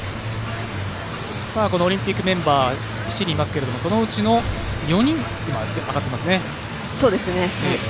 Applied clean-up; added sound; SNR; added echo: none; Explosion; 17 dB; none.